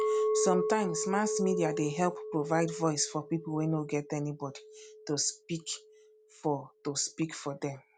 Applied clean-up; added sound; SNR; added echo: none; Chink, clink; 4 dB; none.